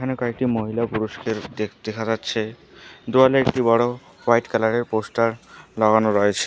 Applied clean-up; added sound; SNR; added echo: none; none; none; none.